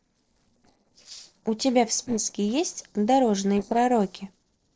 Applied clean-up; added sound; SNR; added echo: neural separator model SepFormer DNS4.